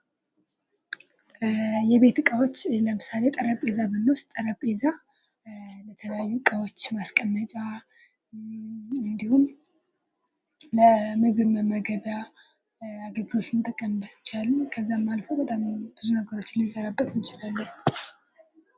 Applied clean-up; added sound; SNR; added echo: none; none; none; none.